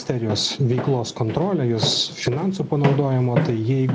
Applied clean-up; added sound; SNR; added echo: none; Walk, footsteps; 7 dB; none.